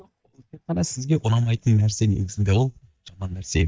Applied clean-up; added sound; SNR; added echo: neural mask model DeepFilterNet 3.